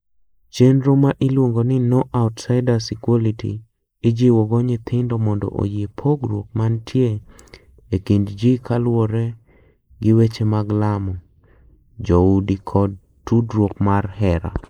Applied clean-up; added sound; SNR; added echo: neural mask model Resemble Enhance denoiser.